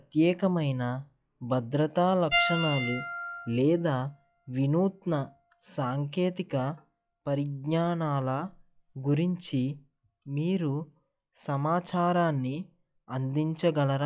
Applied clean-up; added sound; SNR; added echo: classical method log-MMSE.